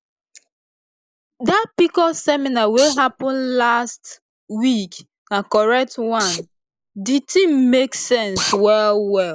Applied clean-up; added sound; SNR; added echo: neural mask model Resemble Enhance denoiser.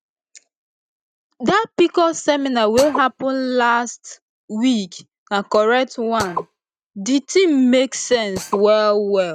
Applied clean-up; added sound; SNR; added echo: neural mask model RNNoise.